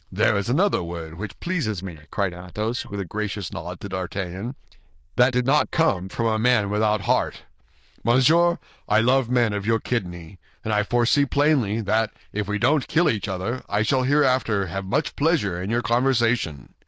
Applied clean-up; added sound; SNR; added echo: neural diffusion model UNIVERSE++.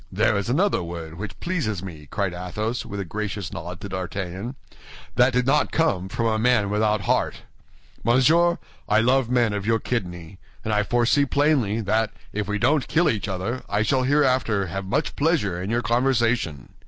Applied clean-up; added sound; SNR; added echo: none; none; none; none.